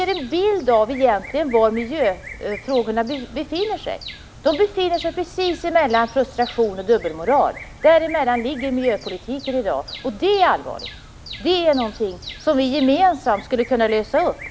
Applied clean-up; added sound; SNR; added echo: none; Bird vocalization, bird call, bird song; 17 dB; none.